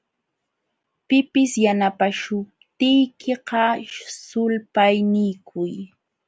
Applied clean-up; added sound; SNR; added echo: none; none; none; none.